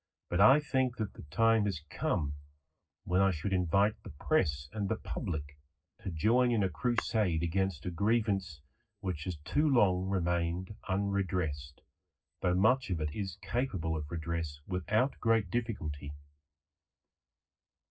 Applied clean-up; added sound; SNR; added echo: neural separator model SepFormer DNS4.